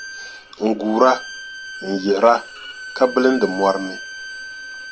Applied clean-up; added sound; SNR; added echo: none; Bowed string instrument; 13 dB; none.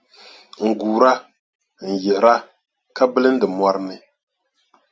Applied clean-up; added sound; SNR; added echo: none; none; none; none.